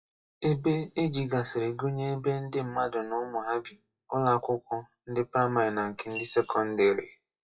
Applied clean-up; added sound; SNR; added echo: classical method WPE with log-MMSE.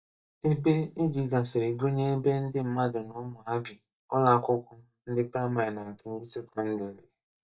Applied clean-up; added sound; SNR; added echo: neural mask model DeepFilterNet 3.